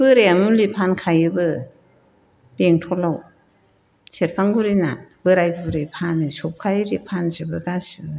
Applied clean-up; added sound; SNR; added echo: none; none; none; none.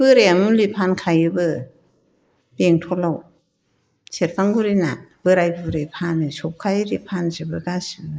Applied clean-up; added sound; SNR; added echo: neural mask model Resemble Enhance denoiser.